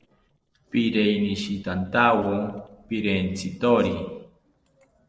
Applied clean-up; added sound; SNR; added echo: neural separator model SepFormer DNS4.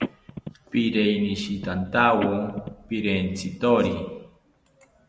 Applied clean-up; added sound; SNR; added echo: none; Telephone; 13 dB; none.